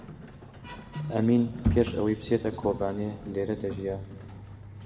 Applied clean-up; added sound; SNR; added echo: none; Sliding door; 7 dB; reverberation time 1.2 s.